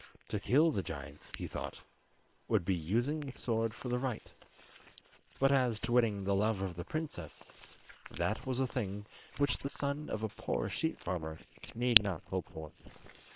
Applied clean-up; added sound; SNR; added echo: neural separator model SepFormer WHAM!.